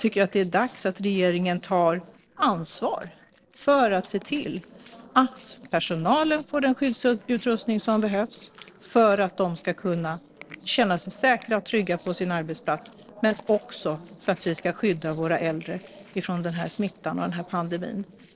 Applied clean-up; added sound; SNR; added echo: neural separator model SepFormer DNS4.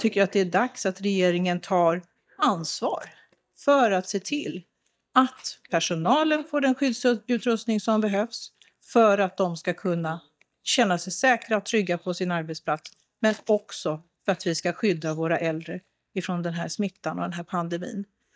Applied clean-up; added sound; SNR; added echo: neural mask model DeepFilterNet 3.